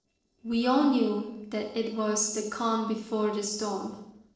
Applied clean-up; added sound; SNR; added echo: neural separator model SepFormer DNS4.